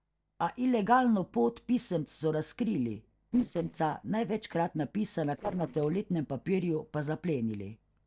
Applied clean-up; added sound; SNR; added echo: neural separator model SepFormer DNS4.